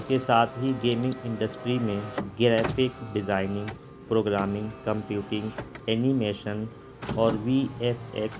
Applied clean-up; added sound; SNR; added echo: none; Car; 11 dB; none.